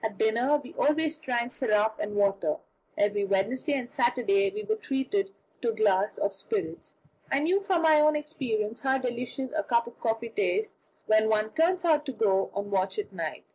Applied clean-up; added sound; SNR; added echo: neural separator model SepFormer DNS4.